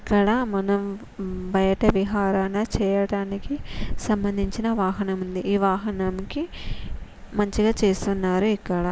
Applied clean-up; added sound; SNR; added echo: none; none; none; none.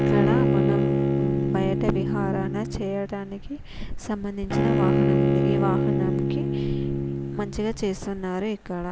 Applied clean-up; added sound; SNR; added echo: none; Bowed string instrument; -5 dB; none.